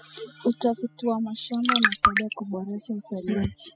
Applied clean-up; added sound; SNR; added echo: classical method spectral subtraction.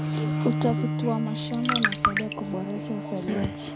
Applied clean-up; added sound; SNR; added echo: none; Bowed string instrument + Trickle, dribble; -2 dB; none.